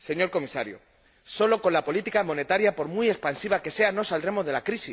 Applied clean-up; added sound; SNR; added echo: none; none; none; none.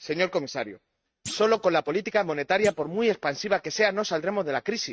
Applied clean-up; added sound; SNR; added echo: neural mask model RNNoise.